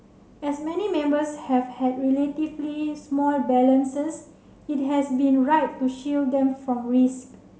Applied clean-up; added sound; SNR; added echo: none; none; none; none.